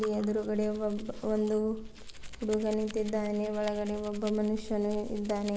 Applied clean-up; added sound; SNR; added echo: none; Domestic sounds, home sounds; 12 dB; none.